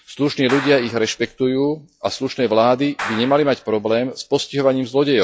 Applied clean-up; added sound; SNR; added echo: classical method log-MMSE.